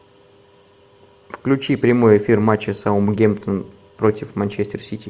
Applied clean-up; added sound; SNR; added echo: none; none; none; none.